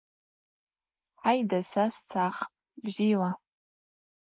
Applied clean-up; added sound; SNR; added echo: neural mask model Resemble Enhance denoiser.